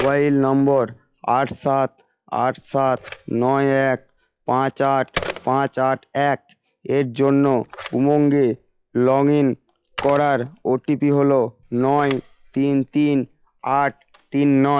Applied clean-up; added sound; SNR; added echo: classical method log-MMSE.